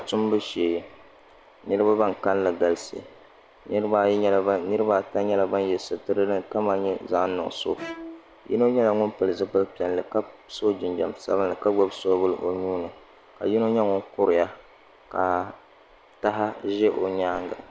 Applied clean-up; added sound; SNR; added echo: none; Bowed string instrument; 17 dB; none.